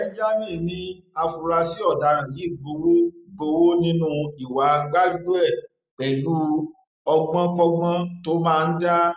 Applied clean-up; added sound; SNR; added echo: none; none; none; none.